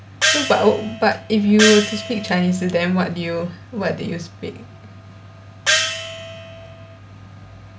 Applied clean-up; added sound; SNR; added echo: none; Gong; 2 dB; none.